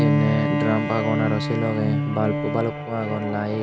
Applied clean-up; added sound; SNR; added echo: none; Bowed string instrument; 0 dB; none.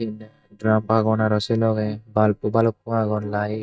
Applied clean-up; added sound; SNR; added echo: neural mask model DeepFilterNet 3.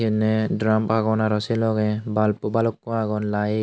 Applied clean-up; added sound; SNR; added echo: none; none; none; none.